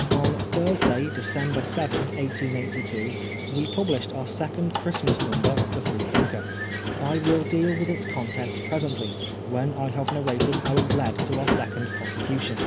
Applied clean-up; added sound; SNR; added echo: none; Squeak; 0 dB; none.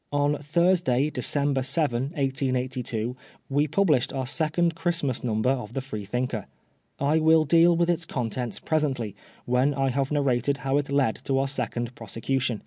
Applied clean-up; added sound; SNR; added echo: none; none; none; none.